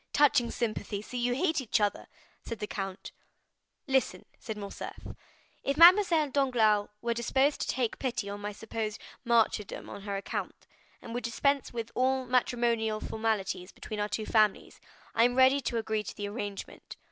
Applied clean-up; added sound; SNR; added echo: none; none; none; none.